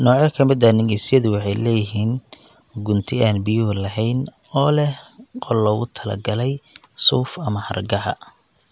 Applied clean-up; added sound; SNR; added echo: none; none; none; none.